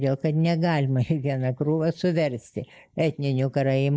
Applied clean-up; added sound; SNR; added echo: neural mask model Resemble Enhance denoiser.